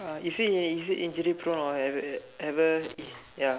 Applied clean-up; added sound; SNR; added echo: none; none; none; none.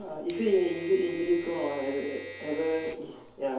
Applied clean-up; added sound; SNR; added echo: none; Domestic sounds, home sounds; 17 dB; reverberation time 2.4 s.